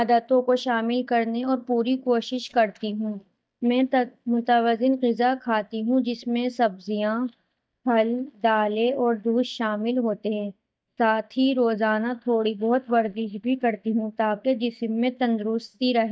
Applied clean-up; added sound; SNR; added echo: neural mask model DeepFilterNet 3.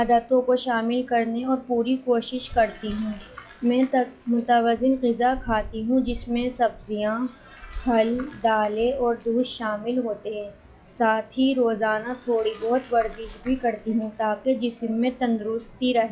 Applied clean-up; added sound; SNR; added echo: classical method log-MMSE.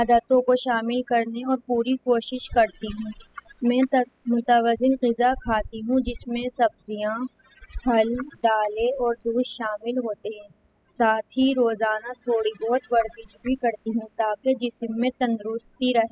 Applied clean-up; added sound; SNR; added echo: classical method spectral subtraction.